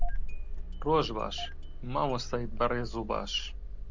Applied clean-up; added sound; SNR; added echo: none; Engine starting; 0 dB; none.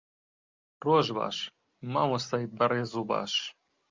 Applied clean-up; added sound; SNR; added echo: none; none; none; none.